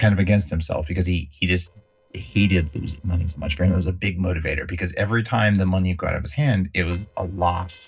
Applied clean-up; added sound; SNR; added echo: neural separator model SepFormer DNS4.